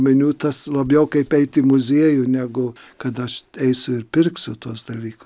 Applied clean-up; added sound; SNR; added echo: none; none; none; none.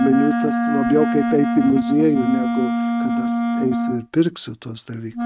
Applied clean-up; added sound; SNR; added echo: neural mask model RNNoise.